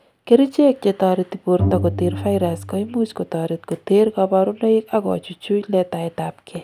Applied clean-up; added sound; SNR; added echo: none; Bowed string instrument; 9 dB; none.